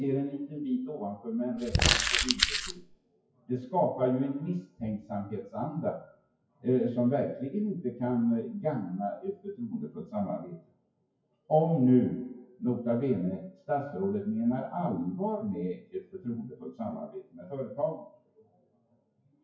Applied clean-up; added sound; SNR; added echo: classical method WPE with log-MMSE.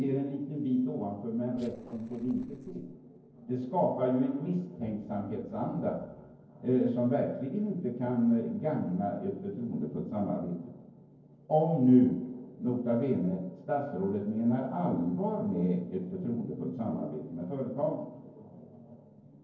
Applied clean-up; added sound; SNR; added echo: neural separator model SepFormer DNS4.